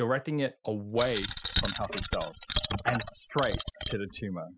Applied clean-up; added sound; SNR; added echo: classical method spectral subtraction.